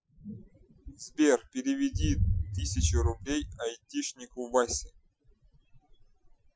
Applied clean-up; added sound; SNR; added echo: classical method Wiener filter.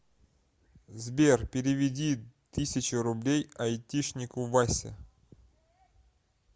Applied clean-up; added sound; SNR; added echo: none; none; none; none.